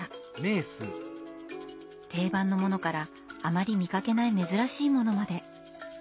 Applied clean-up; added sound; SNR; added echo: none; none; none; none.